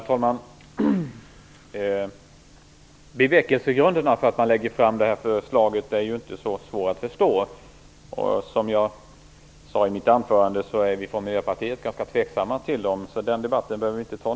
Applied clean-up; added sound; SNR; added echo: none; none; none; none.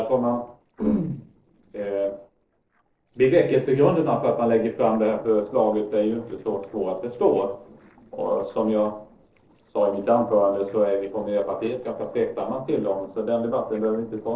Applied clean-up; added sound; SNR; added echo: neural separator model SepFormer DNS4.